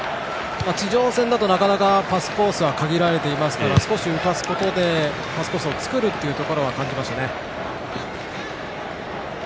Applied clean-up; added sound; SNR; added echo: none; none; none; none.